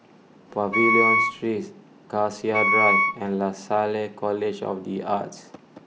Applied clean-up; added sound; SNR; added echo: none; Wind instrument, woodwind instrument; -4 dB; none.